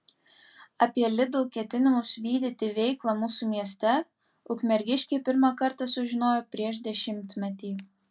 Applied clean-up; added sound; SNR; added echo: none; none; none; none.